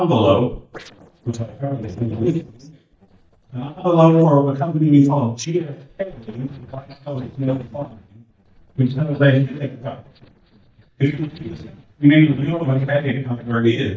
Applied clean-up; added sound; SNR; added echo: neural mask model DeepFilterNet 3.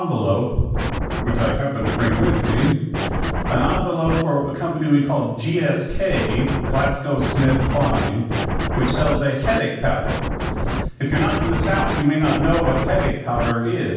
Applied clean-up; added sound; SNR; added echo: none; Scratching (performance technique); 2 dB; reverberation time 1.2 s.